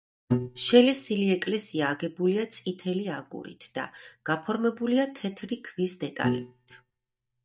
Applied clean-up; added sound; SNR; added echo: neural mask model DeepFilterNet 3.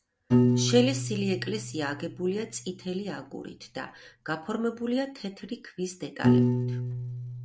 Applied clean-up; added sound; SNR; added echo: none; Piano; -2 dB; none.